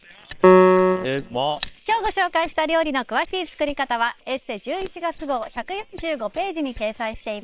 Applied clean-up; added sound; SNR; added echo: neural separator model SepFormer WHAM!.